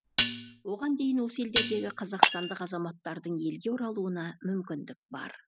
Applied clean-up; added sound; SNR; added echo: none; Dishes, pots, and pans + Shatter; -3 dB; none.